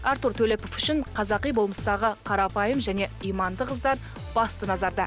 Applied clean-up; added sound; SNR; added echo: none; none; none; none.